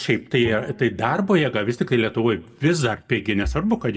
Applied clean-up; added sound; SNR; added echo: neural mask model DeepFilterNet 3.